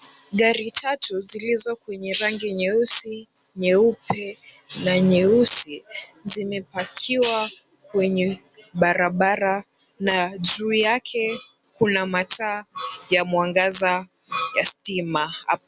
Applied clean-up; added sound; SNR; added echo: none; none; none; none.